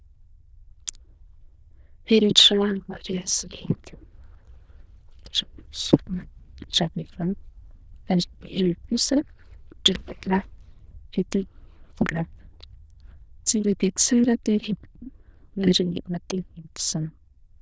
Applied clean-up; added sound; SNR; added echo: neural diffusion model UNIVERSE++.